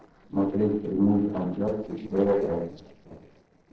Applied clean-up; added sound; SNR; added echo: neural separator model SepFormer DNS4.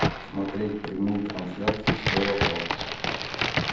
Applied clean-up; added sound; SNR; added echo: none; Crack; -2 dB; reverberation time 0.8 s.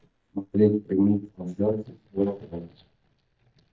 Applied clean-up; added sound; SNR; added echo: neural mask model DeepFilterNet 3.